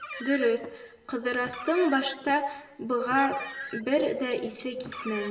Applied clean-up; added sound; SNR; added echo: none; Car; 13 dB; reverberation time 0.7 s.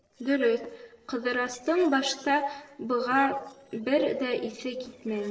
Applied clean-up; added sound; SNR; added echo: neural separator model SepFormer DNS4.